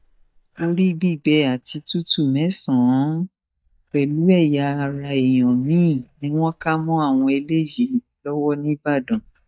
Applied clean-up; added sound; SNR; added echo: neural mask model DeepFilterNet 3.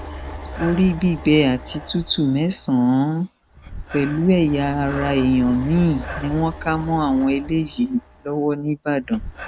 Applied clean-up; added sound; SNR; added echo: none; Breathing; 13 dB; none.